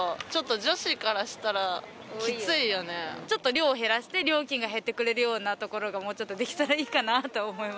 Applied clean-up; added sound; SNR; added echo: none; none; none; none.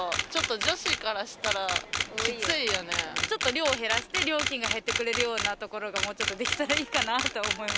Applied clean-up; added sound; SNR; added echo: none; Camera; 0 dB; none.